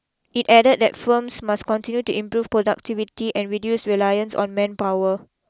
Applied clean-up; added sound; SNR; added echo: none; none; none; none.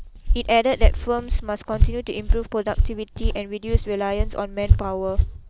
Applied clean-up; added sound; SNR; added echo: none; Walk, footsteps; -4 dB; none.